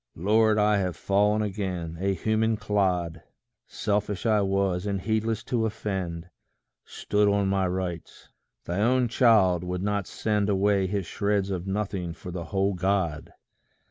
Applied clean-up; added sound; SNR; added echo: none; none; none; none.